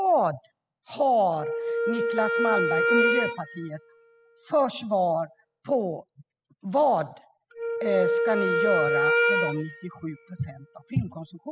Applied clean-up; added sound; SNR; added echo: classical method spectral subtraction.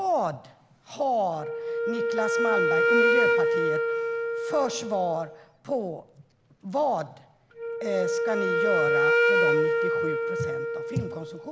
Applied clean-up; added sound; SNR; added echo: none; Wind instrument, woodwind instrument; -5 dB; none.